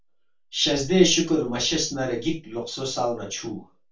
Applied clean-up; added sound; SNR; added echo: none; none; none; reverberation time 0.2 s.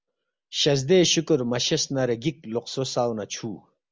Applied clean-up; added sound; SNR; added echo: none; none; none; none.